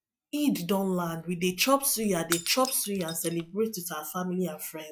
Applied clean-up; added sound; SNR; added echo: classical method log-MMSE.